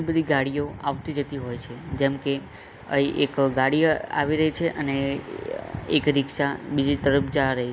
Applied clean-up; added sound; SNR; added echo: none; none; none; none.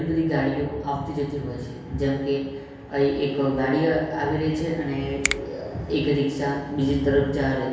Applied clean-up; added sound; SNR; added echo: none; Finger snapping; 9 dB; reverberation time 1.2 s.